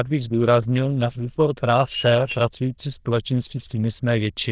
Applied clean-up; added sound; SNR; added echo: neural diffusion model UNIVERSE++.